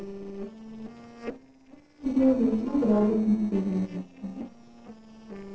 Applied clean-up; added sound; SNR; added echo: neural separator model SepFormer DNS4.